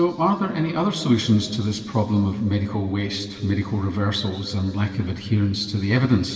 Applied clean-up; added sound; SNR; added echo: none; none; none; reverberation time 2.5 s.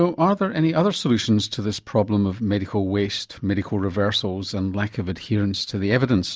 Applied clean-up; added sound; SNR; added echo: none; none; none; none.